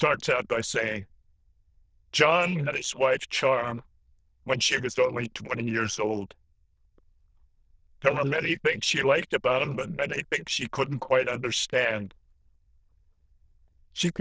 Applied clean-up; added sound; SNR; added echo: neural diffusion model UNIVERSE++.